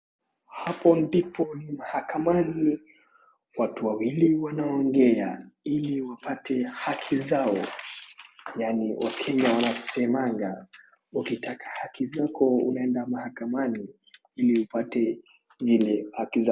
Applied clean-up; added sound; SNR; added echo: none; none; none; none.